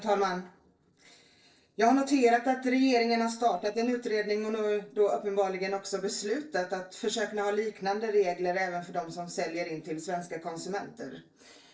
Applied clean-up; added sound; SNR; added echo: neural separator model SepFormer DNS4.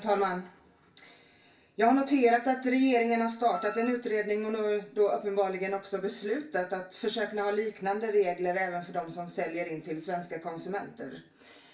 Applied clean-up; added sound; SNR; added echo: none; Wind instrument, woodwind instrument; 14 dB; reverberation time 0.3 s.